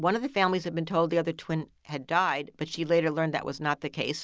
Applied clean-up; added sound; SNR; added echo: none; none; none; none.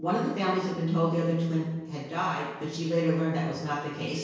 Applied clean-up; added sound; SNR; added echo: none; none; none; reverberation time 1.0 s.